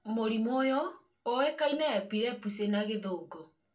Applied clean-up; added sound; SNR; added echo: none; none; none; reverberation time 0.2 s.